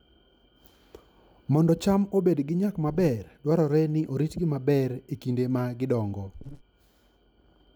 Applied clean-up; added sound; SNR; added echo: none; Buzz; 17 dB; none.